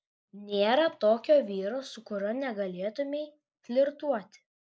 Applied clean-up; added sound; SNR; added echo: neural mask model Resemble Enhance denoiser.